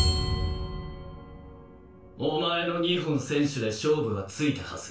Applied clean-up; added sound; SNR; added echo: none; Glass; 13 dB; reverberation time 0.3 s.